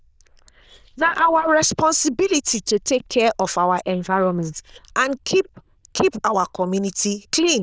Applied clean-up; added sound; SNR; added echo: neural diffusion model UNIVERSE++.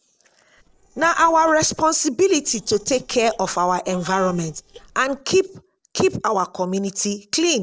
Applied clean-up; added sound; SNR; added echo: neural separator model SepFormer DNS4.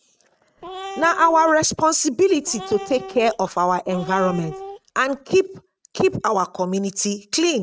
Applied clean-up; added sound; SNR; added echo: neural mask model RNNoise.